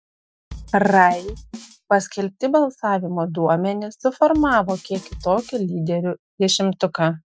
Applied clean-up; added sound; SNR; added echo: classical method Wiener filter.